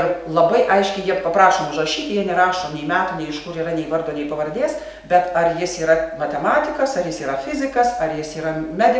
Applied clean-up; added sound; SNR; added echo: none; none; none; none.